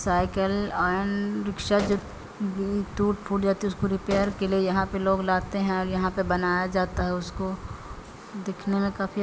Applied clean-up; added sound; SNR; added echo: none; Gunshot, gunfire; 15 dB; none.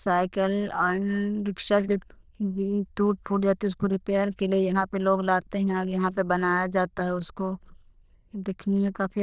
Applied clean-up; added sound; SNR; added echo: neural diffusion model UNIVERSE++.